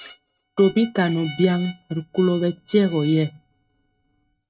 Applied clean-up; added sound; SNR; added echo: neural mask model RNNoise.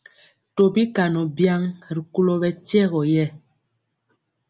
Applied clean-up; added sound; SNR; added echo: none; none; none; none.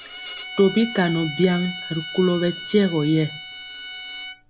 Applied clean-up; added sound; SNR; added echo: none; Bowed string instrument; 11 dB; none.